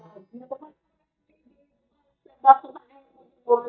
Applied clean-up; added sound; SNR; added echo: neural mask model DeepFilterNet 3.